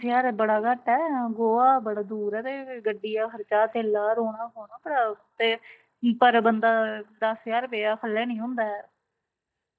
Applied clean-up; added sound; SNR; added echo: neural mask model DeepFilterNet 3.